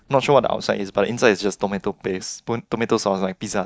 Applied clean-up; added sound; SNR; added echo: neural mask model DeepFilterNet 3.